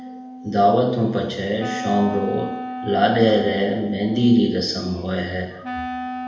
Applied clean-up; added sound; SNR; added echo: none; Wind instrument, woodwind instrument; 11 dB; reverberation time 0.8 s.